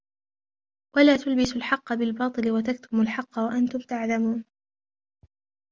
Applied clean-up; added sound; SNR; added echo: none; none; none; none.